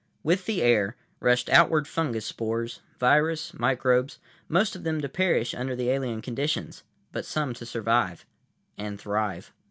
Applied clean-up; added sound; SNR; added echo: none; none; none; none.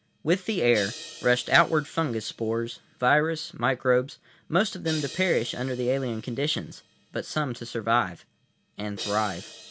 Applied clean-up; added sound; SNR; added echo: none; Crash cymbal; 17 dB; none.